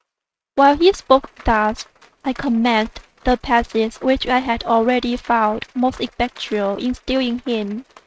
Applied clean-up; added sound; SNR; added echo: neural mask model RNNoise.